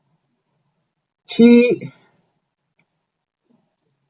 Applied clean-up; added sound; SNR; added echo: none; none; none; none.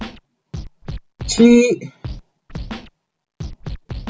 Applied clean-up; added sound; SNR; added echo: none; Scratching (performance technique); 11 dB; none.